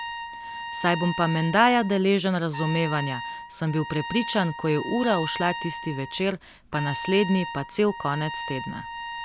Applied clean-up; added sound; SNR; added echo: none; Trumpet; 10 dB; none.